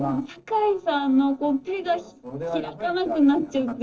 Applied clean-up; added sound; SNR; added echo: neural separator model SepFormer DNS4.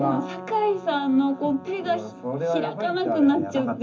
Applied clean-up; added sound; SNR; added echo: none; Keyboard (musical); 17 dB; reverberation time 0.3 s.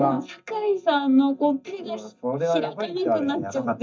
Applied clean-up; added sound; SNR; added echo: neural mask model DeepFilterNet 3.